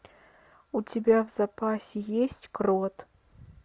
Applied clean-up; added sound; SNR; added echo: none; none; none; none.